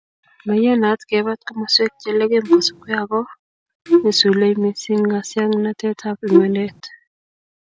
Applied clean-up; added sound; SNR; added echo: none; Wind instrument, woodwind instrument; -2 dB; none.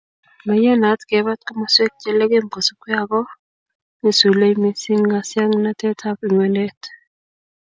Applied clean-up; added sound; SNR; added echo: none; none; none; none.